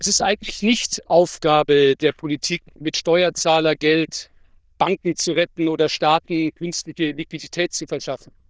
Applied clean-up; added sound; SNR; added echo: neural diffusion model UNIVERSE++.